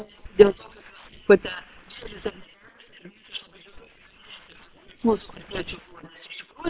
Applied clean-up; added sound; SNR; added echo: neural separator model SepFormer WHAM!.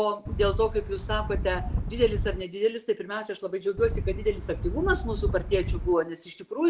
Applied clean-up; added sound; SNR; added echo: none; Wind; 2 dB; none.